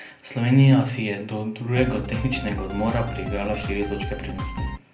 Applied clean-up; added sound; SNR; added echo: none; Drum kit; 7 dB; reverberation time 0.5 s.